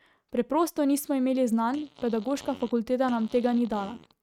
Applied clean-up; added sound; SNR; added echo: neural mask model RNNoise.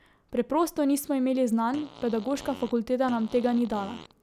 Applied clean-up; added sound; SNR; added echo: none; Fart; 18 dB; none.